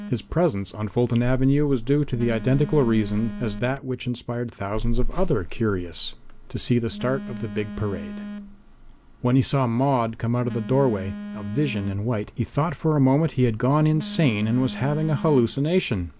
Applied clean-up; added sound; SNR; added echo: none; Telephone; 9 dB; none.